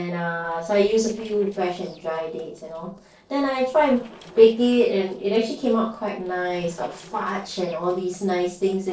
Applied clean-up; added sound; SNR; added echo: neural separator model SepFormer DNS4.